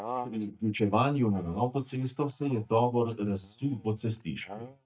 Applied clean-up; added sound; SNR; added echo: neural mask model DeepFilterNet 3.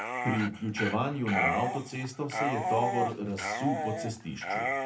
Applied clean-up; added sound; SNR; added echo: none; Dog; 1 dB; reverberation time 0.3 s.